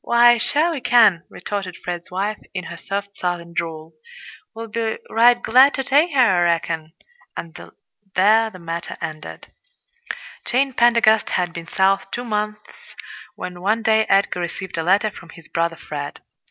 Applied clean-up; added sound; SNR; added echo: none; none; none; none.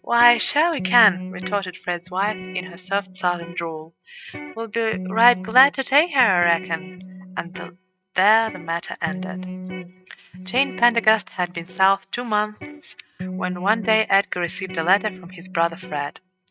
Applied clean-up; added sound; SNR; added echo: neural mask model RNNoise.